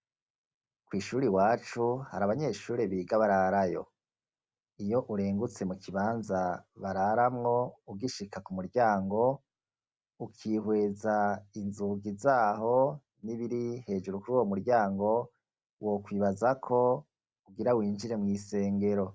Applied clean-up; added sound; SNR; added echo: none; none; none; none.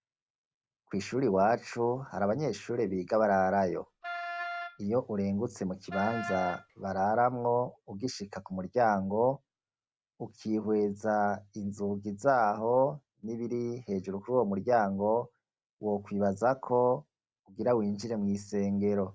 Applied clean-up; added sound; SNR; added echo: none; Wind instrument, woodwind instrument; 9 dB; none.